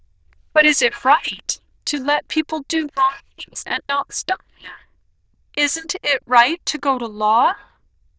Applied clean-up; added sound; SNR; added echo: neural diffusion model UNIVERSE++.